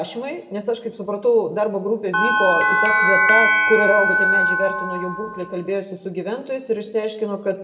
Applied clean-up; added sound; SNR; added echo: none; Bell; -5 dB; reverberation time 0.7 s.